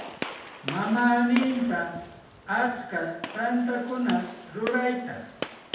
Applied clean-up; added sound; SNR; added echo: none; Gunshot, gunfire; 12 dB; reverberation time 0.8 s.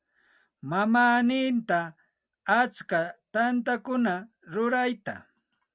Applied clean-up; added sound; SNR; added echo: none; none; none; none.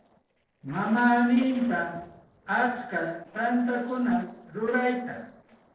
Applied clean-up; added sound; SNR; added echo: neural separator model SepFormer DNS4.